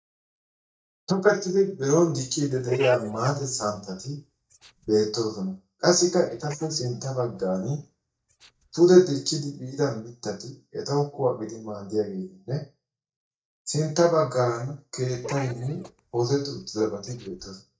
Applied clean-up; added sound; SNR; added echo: neural mask model DeepFilterNet 3.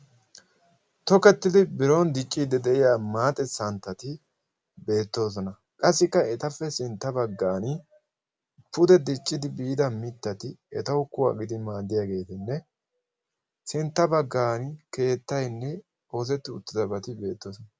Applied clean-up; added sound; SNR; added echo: none; none; none; none.